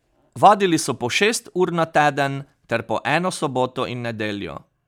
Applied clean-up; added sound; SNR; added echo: none; none; none; none.